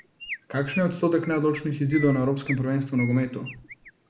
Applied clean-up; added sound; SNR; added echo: none; Chirp, tweet; 15 dB; none.